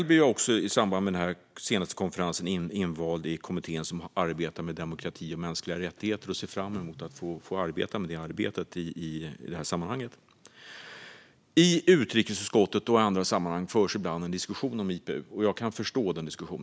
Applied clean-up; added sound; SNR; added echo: none; none; none; none.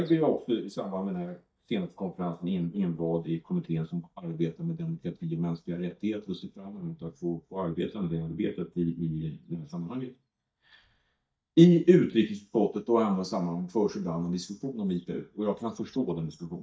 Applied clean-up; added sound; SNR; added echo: neural mask model DeepFilterNet 3.